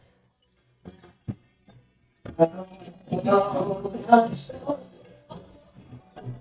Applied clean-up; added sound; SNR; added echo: neural mask model DeepFilterNet 3.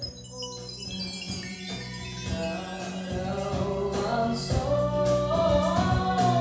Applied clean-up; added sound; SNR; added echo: none; Chime; 16 dB; reverberation time 0.7 s.